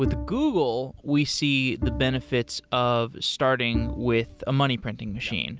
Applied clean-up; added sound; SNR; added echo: none; Bowed string instrument; 10 dB; none.